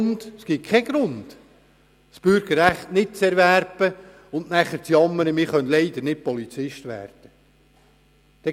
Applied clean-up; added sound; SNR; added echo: none; none; none; none.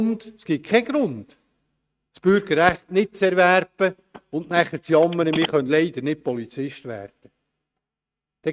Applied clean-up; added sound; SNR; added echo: neural mask model RNNoise.